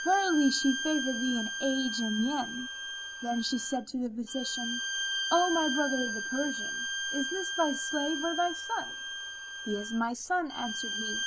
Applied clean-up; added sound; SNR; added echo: none; Bowed string instrument; 4 dB; none.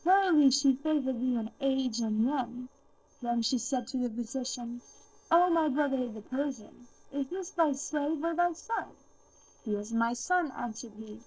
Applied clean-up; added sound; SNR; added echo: neural separator model SepFormer DNS4.